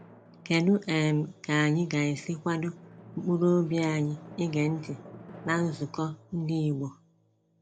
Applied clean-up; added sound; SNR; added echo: none; Drum; 20 dB; none.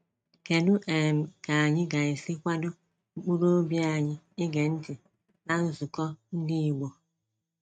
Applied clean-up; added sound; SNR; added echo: neural mask model RNNoise.